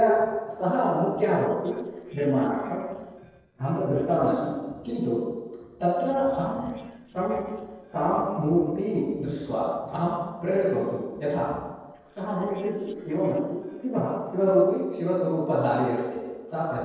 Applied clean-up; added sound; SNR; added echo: neural separator model SepFormer DNS4.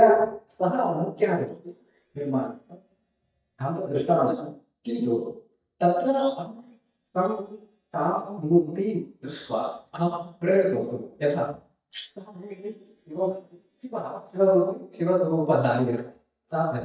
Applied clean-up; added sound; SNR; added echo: neural mask model DeepFilterNet 3.